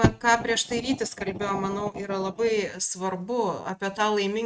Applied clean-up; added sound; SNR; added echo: neural mask model RNNoise.